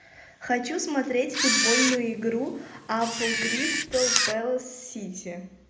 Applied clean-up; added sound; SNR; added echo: none; Camera; -2 dB; reverberation time 0.7 s.